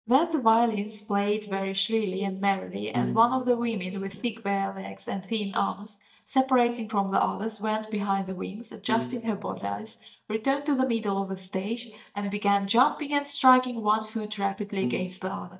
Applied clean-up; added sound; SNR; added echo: neural mask model DeepFilterNet 3.